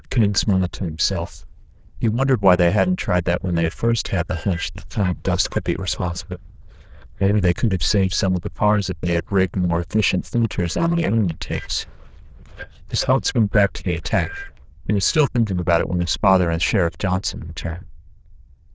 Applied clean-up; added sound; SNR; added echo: neural diffusion model UNIVERSE++.